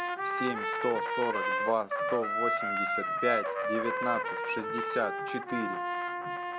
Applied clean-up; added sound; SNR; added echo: none; Trumpet; -2 dB; none.